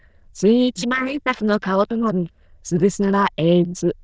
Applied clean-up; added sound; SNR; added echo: neural diffusion model UNIVERSE++.